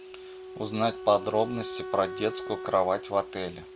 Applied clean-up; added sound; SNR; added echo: none; Wind instrument, woodwind instrument; 11 dB; none.